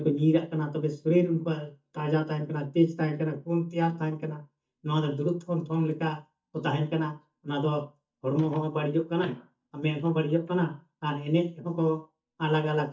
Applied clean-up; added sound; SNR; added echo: neural mask model DeepFilterNet 3.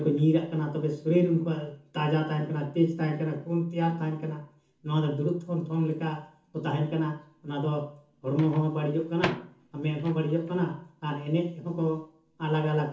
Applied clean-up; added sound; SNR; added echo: none; Microwave oven; 19 dB; reverberation time 0.6 s.